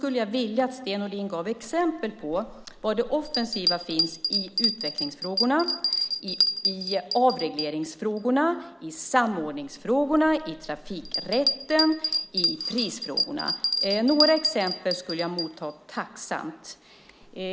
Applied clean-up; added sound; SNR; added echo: none; Bell; 4 dB; none.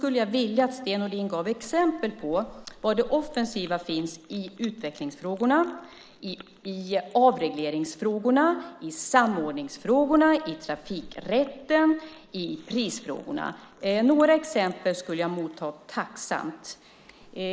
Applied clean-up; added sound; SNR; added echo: neural mask model Resemble Enhance denoiser.